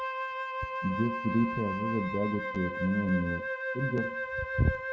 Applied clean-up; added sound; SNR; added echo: none; Wind instrument, woodwind instrument; 3 dB; none.